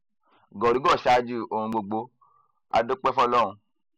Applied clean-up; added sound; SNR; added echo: none; none; none; none.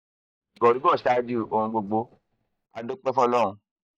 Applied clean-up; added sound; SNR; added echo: neural mask model DeepFilterNet 3.